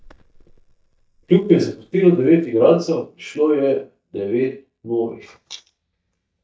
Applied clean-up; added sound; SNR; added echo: neural mask model DeepFilterNet 3.